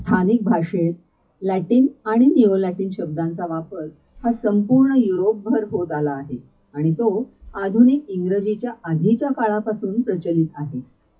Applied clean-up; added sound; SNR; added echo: classical method WPE with log-MMSE.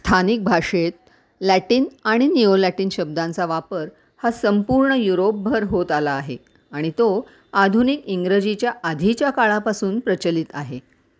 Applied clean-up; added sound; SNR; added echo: none; none; none; none.